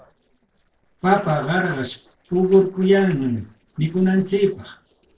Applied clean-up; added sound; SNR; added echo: neural separator model SepFormer DNS4.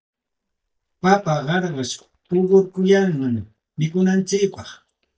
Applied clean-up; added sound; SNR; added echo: neural mask model DeepFilterNet 3.